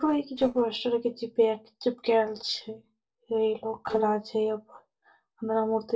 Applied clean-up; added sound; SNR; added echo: neural separator model SepFormer DNS4.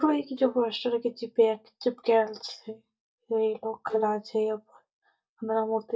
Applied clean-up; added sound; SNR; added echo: neural mask model DeepFilterNet 3.